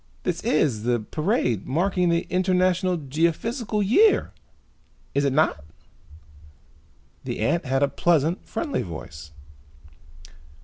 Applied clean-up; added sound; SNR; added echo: none; none; none; none.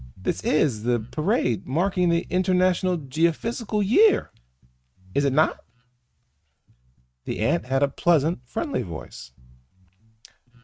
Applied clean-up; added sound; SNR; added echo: neural mask model RNNoise.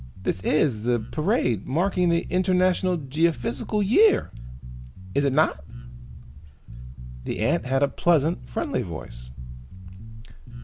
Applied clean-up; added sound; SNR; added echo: none; Bass guitar; 13 dB; none.